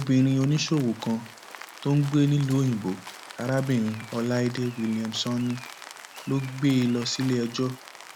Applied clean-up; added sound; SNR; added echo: none; Rain; 18 dB; none.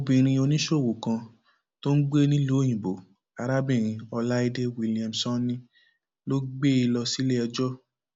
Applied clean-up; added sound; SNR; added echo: none; none; none; none.